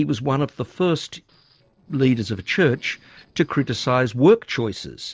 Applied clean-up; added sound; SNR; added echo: neural separator model SepFormer DNS4.